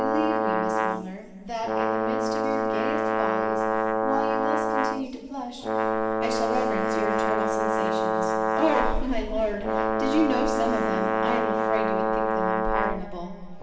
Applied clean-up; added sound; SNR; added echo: none; Brass instrument; -5 dB; reverberation time 2.4 s.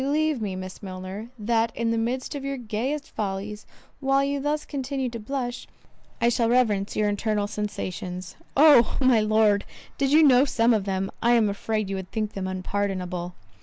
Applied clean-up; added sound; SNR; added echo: none; none; none; none.